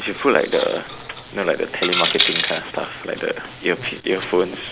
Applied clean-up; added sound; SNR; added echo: none; Coin (dropping); 5 dB; none.